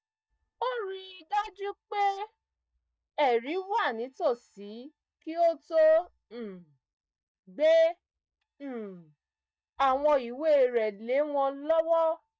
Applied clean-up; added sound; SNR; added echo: neural mask model DeepFilterNet 3.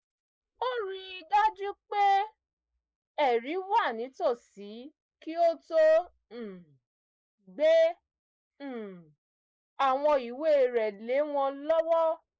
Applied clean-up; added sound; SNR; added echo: neural mask model Resemble Enhance denoiser.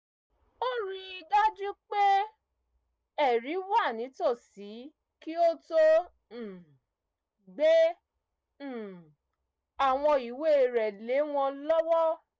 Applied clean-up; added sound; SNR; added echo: none; none; none; none.